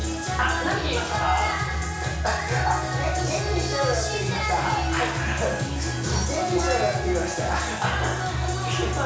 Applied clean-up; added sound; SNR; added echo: none; none; none; reverberation time 0.6 s.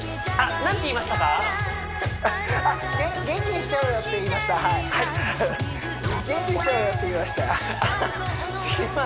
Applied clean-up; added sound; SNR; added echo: none; none; none; none.